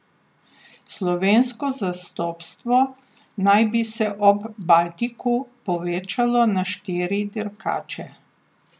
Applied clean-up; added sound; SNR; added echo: none; none; none; none.